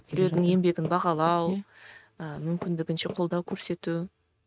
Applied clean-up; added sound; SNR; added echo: neural mask model RNNoise.